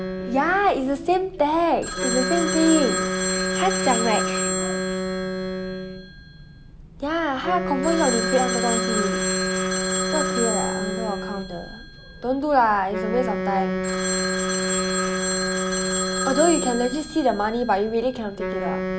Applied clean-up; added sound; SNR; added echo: none; Telephone + Wind instrument, woodwind instrument; 1 dB; none.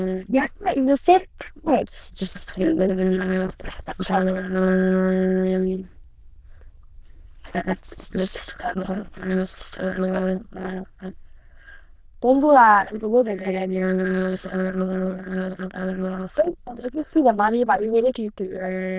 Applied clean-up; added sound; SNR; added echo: neural diffusion model UNIVERSE++.